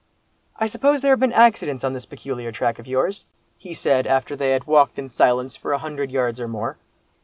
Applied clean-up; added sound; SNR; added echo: none; none; none; none.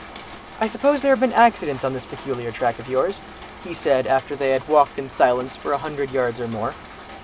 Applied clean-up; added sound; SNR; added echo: none; Rain; 15 dB; none.